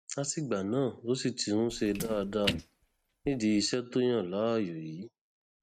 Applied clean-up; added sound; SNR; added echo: neural mask model RNNoise.